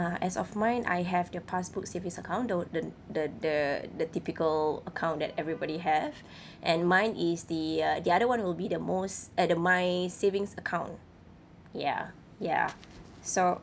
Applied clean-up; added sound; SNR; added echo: none; none; none; none.